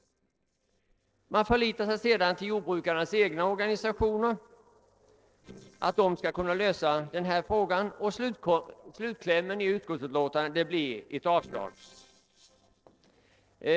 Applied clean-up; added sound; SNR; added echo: neural separator model SepFormer DNS4.